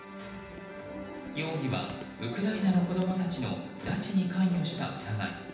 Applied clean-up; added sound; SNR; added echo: none; Insect; 16 dB; reverberation time 0.9 s.